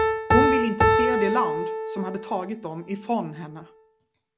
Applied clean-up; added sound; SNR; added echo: none; Piano; -4 dB; none.